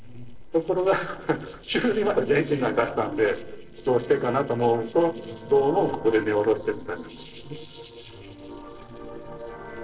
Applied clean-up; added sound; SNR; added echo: neural separator model SepFormer DNS4.